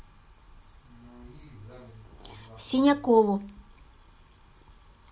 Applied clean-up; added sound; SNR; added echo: none; none; none; none.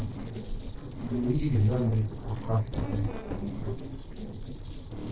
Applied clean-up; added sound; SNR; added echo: neural separator model SepFormer DNS4.